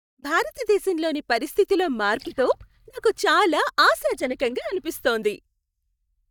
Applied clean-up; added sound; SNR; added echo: neural mask model DeepFilterNet 3.